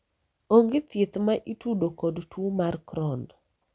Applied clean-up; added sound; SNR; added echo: none; none; none; none.